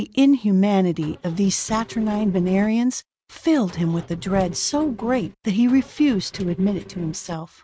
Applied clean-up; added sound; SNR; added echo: neural mask model RNNoise.